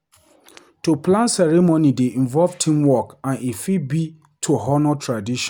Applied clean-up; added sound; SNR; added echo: none; none; none; none.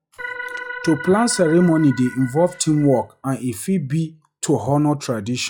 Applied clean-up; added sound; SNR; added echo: classical method log-MMSE.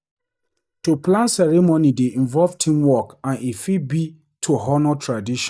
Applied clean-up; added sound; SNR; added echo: neural mask model DeepFilterNet 3.